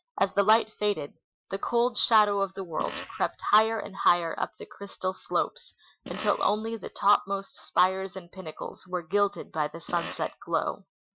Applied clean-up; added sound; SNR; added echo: classical method Wiener filter.